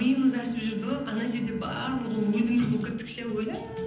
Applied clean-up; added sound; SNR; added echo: none; Bowed string instrument; 17 dB; reverberation time 0.9 s.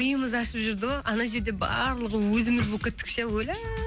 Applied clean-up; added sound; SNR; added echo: none; none; none; none.